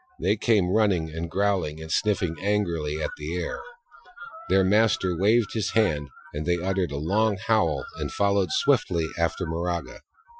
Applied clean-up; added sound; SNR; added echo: classical method Wiener filter.